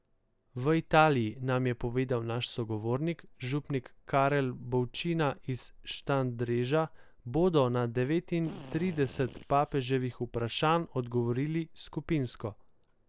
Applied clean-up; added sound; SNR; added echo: none; Drill; 17 dB; none.